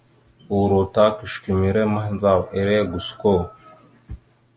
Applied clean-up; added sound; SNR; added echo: none; none; none; none.